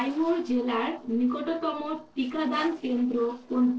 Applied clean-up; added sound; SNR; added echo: neural separator model SepFormer DNS4.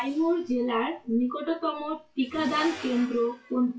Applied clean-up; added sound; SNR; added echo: classical method WPE with log-MMSE.